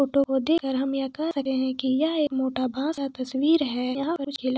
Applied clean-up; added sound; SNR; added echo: none; none; none; none.